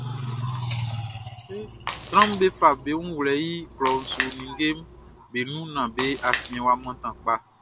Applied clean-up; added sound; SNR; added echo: none; Splash, splatter; 7 dB; none.